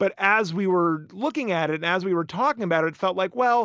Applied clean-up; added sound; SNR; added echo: none; none; none; none.